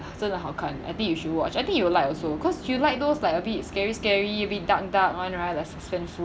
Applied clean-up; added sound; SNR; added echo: none; Chatter / Traffic noise, roadway noise / Train; 15 dB; none.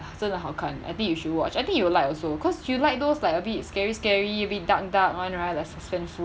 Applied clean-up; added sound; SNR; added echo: none; none; none; none.